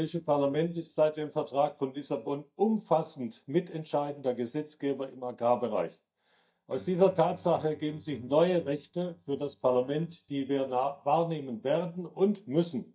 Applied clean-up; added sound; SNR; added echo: neural mask model DeepFilterNet 3.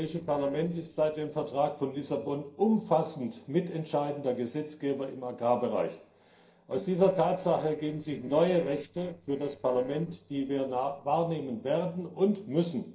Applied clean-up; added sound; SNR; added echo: neural separator model SepFormer DNS4.